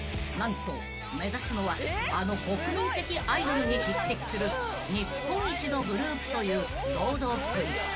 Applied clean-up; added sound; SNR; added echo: none; Guitar; 18 dB; none.